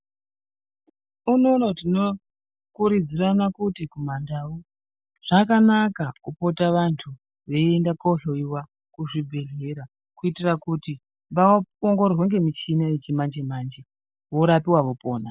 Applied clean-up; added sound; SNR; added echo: none; none; none; none.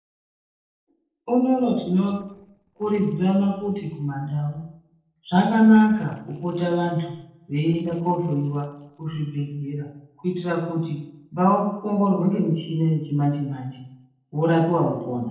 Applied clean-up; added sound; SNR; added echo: neural separator model SepFormer DNS4.